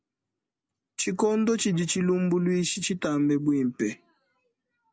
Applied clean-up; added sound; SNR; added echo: none; none; none; none.